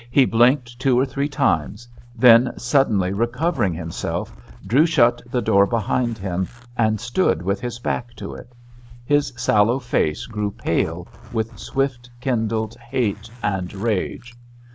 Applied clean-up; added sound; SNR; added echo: none; Zipper (clothing); 20 dB; none.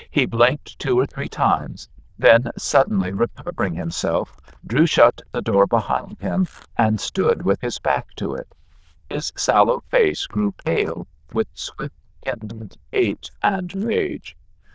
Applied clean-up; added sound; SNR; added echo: neural diffusion model UNIVERSE++.